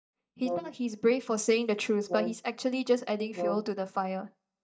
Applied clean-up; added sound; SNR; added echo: neural mask model DeepFilterNet 3.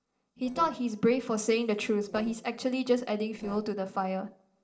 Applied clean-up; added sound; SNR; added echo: neural separator model SepFormer DNS4.